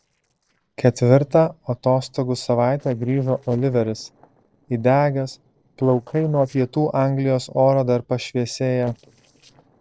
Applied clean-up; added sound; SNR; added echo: neural separator model SepFormer DNS4.